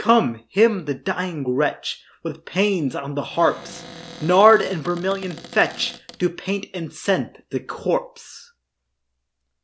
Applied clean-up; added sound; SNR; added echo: none; Cupboard open or close; 17 dB; none.